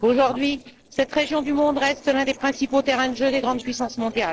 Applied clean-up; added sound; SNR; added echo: neural separator model SepFormer DNS4.